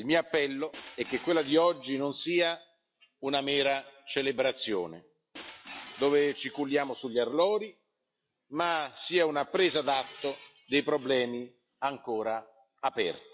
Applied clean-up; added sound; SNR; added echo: classical method log-MMSE.